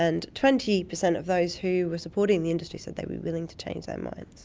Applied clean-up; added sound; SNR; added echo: none; none; none; none.